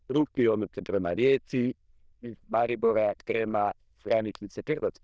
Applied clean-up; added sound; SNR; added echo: neural diffusion model UNIVERSE++.